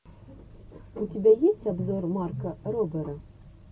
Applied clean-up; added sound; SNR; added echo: none; none; none; none.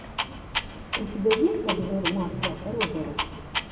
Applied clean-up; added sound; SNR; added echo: none; Clock; 4 dB; reverberation time 1.7 s.